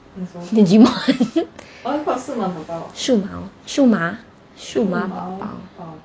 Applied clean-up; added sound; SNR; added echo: none; none; none; none.